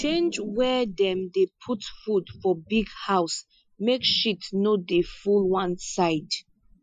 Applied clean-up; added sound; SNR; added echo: classical method Wiener filter.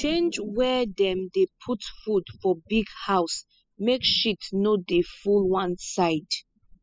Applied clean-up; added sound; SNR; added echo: classical method spectral subtraction.